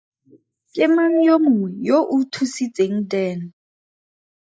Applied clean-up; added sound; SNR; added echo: neural mask model Resemble Enhance denoiser.